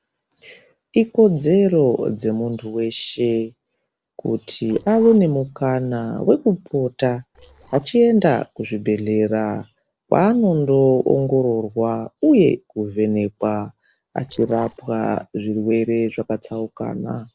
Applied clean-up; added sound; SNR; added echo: neural separator model SepFormer DNS4.